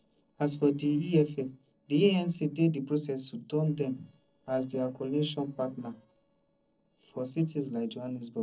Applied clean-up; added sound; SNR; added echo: neural separator model SepFormer DNS4.